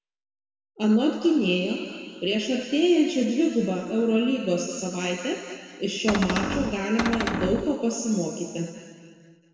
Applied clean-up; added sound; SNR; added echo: none; Cupboard open or close; 4 dB; reverberation time 2.2 s.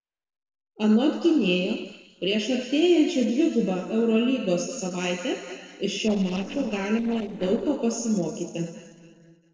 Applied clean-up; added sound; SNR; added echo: neural separator model SepFormer DNS4.